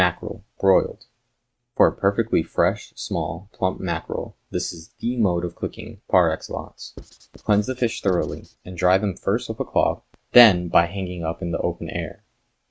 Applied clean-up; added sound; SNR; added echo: neural mask model RNNoise.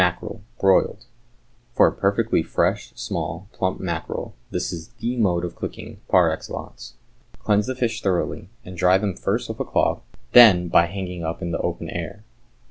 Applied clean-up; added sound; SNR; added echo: none; none; none; none.